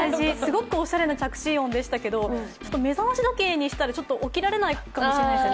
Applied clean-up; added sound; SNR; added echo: none; none; none; none.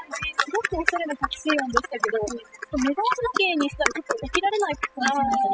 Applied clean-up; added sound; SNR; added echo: classical method spectral subtraction.